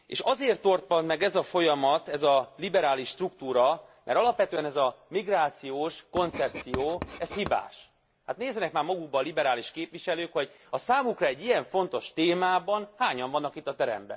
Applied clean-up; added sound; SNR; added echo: none; Writing; 13 dB; none.